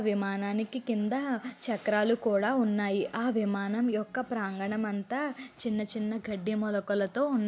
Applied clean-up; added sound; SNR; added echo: none; none; none; none.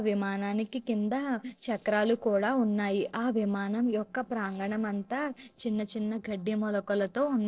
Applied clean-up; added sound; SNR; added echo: neural separator model SepFormer DNS4.